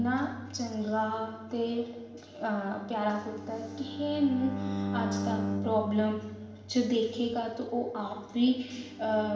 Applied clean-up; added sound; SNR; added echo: none; Bowed string instrument; 8 dB; reverberation time 1.0 s.